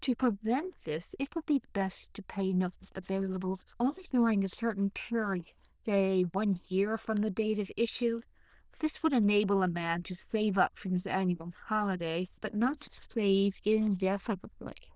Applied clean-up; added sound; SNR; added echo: neural diffusion model UNIVERSE++.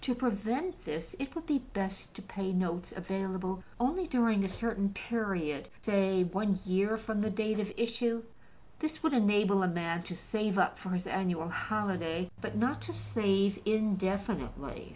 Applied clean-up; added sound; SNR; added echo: none; none; none; none.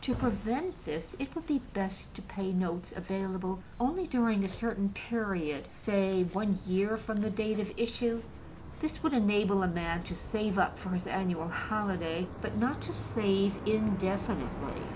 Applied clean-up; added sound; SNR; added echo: none; Chirp, tweet; 13 dB; none.